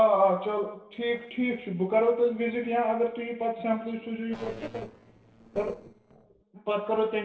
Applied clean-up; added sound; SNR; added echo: neural separator model SepFormer DNS4.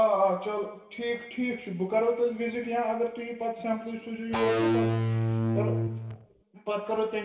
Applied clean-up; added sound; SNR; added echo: none; Electric guitar / Bass guitar; -3 dB; reverberation time 1.1 s.